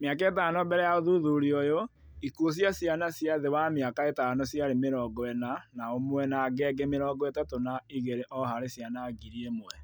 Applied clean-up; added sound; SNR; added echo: none; none; none; none.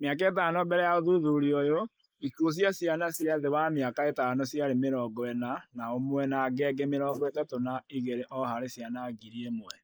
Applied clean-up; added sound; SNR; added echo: neural mask model Resemble Enhance denoiser.